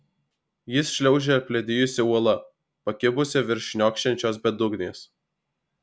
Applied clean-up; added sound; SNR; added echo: none; none; none; none.